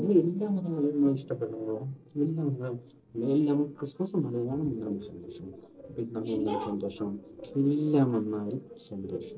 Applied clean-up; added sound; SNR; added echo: neural separator model SepFormer DNS4.